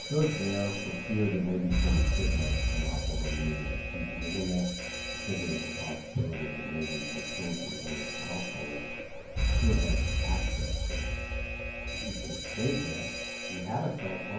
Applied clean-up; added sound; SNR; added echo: none; Alarm; -2 dB; reverberation time 0.9 s.